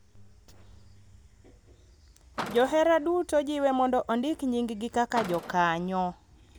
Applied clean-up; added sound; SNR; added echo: none; Car; 13 dB; none.